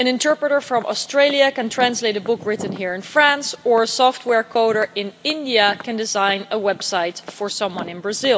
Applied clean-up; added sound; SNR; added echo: none; Walk, footsteps; 19 dB; none.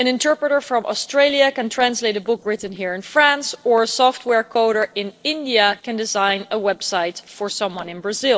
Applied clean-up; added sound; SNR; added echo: neural separator model SepFormer DNS4.